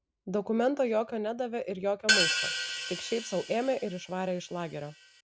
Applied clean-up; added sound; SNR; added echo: none; Hi-hat; 1 dB; none.